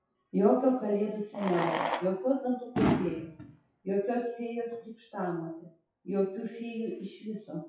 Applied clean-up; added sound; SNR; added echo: classical method WPE with log-MMSE.